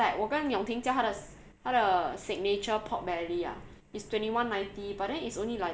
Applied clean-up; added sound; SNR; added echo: none; none; none; none.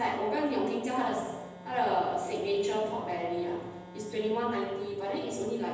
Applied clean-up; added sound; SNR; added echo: none; Organ; 17 dB; reverberation time 1.1 s.